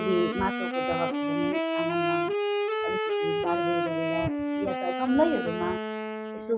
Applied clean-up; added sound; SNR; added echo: none; Wind instrument, woodwind instrument; -2 dB; none.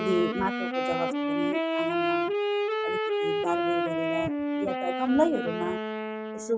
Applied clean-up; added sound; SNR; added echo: neural mask model RNNoise.